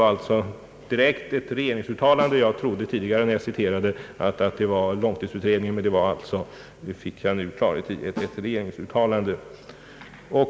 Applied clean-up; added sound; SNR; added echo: none; Snare drum; 18 dB; none.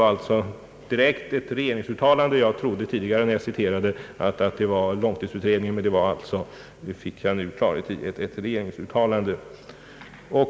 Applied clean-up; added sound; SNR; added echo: none; none; none; none.